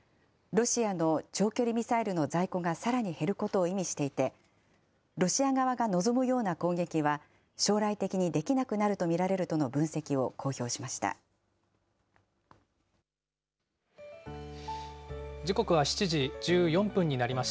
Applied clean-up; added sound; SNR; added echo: none; none; none; none.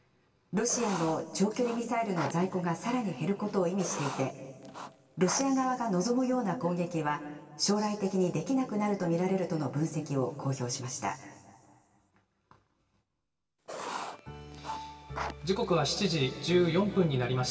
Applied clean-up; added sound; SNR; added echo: none; Writing; 10 dB; reverberation time 2.3 s.